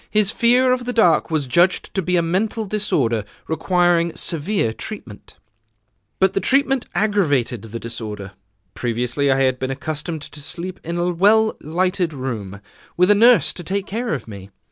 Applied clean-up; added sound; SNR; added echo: none; none; none; none.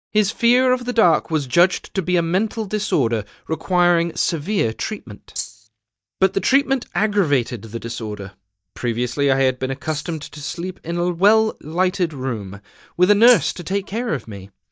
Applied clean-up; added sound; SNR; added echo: neural mask model DeepFilterNet 3.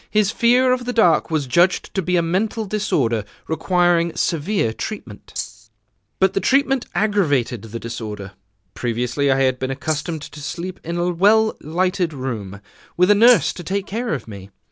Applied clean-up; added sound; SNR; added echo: none; Rattle (instrument); 9 dB; none.